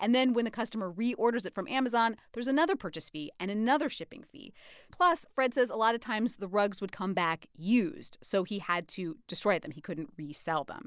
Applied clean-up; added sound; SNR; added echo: none; none; none; none.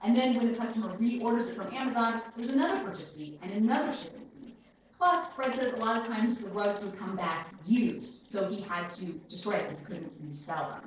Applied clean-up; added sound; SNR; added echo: neural separator model SepFormer DNS4.